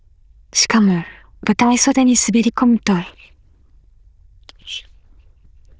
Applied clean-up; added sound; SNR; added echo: neural diffusion model UNIVERSE++.